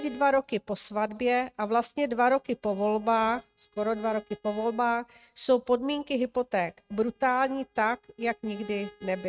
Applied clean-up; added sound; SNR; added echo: neural mask model RNNoise.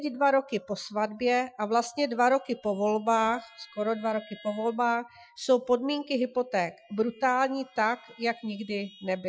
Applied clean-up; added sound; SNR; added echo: classical method Wiener filter.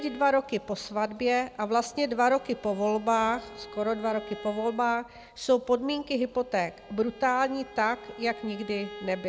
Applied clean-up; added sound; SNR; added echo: none; Bowed string instrument; 19 dB; none.